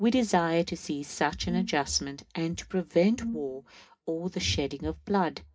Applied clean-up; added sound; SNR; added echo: none; Brass instrument; 9 dB; reverberation time 0.3 s.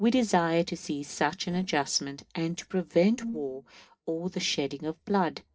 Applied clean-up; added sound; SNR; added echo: neural separator model SepFormer DNS4.